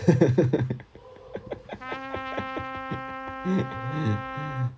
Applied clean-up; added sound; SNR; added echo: none; Trumpet; 10 dB; none.